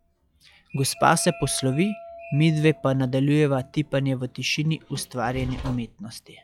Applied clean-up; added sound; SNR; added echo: classical method log-MMSE.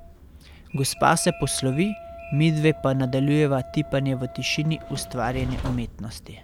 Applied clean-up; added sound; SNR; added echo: none; Train + Wind instrument, woodwind instrument; 13 dB; none.